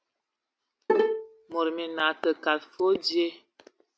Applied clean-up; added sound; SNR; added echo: none; Bowed string instrument; -2 dB; none.